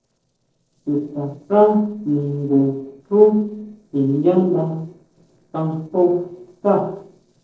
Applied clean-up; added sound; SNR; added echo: neural separator model SepFormer DNS4.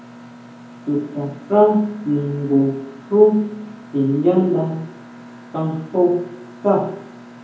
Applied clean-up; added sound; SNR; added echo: none; Mechanisms; 20 dB; reverberation time 1.2 s.